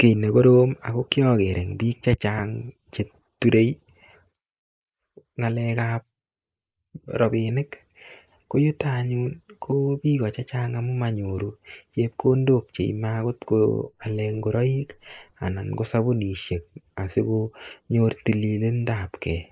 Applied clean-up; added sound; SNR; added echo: neural mask model Resemble Enhance denoiser.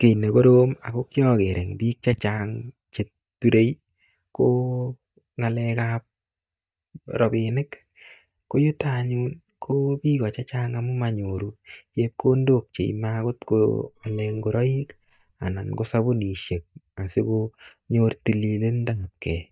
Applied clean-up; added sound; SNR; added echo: neural mask model DeepFilterNet 3.